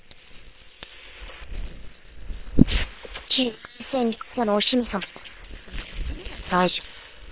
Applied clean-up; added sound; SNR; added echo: neural separator model SepFormer WHAM!.